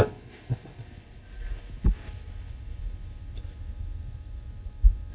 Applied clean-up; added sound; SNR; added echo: neural mask model DeepFilterNet 3.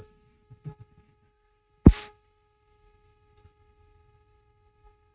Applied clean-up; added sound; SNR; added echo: neural mask model RNNoise.